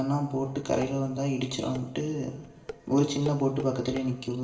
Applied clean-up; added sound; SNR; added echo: none; Dishes, pots, and pans; 16 dB; reverberation time 1.0 s.